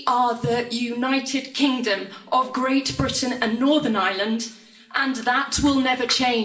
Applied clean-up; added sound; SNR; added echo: none; none; none; reverberation time 0.5 s.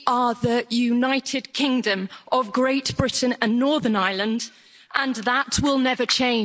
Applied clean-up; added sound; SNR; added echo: none; none; none; none.